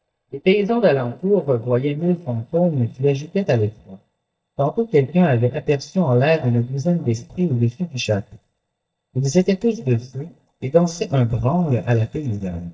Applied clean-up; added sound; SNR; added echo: neural mask model DeepFilterNet 3.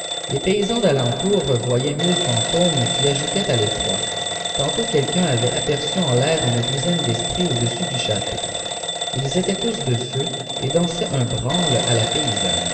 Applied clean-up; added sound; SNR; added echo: none; Alarm / Bell; 2 dB; reverberation time 2.3 s.